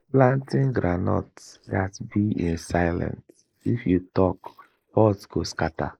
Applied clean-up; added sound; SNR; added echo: neural mask model Resemble Enhance denoiser.